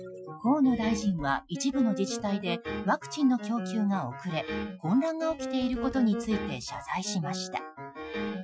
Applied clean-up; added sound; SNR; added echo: classical method Wiener filter.